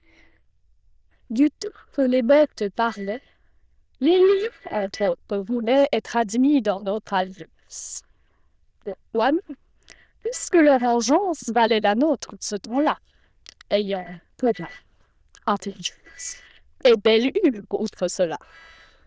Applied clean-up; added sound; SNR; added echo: neural diffusion model UNIVERSE++.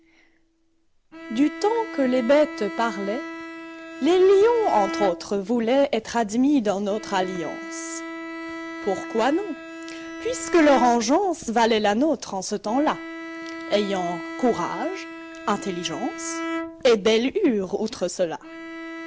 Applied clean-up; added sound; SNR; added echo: none; Bowed string instrument; 12 dB; none.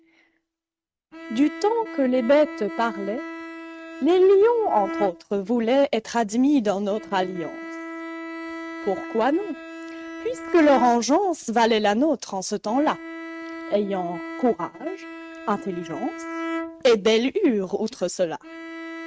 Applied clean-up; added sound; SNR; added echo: neural mask model RNNoise.